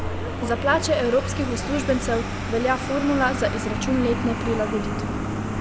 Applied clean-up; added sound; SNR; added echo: none; Vehicle; 3 dB; none.